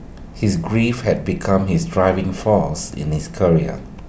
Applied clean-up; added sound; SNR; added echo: none; none; none; none.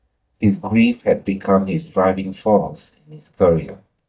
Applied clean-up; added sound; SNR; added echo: neural mask model DeepFilterNet 3.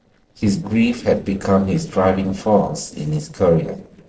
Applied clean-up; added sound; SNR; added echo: neural separator model SepFormer DNS4.